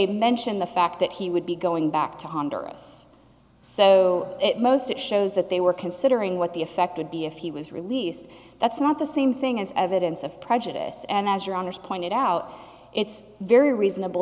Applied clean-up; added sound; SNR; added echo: none; none; none; none.